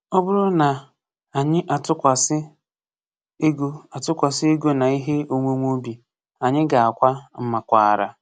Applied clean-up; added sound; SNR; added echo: none; none; none; none.